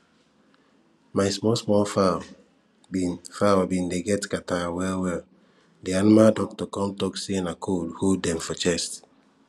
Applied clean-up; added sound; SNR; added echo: none; none; none; none.